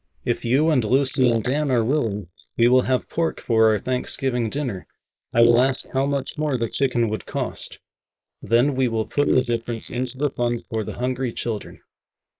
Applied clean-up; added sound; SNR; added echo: neural mask model Resemble Enhance denoiser.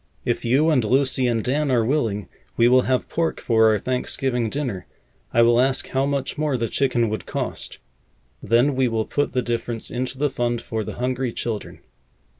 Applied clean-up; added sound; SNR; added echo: none; none; none; none.